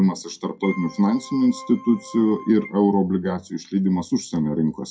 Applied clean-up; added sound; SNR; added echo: classical method WPE with log-MMSE.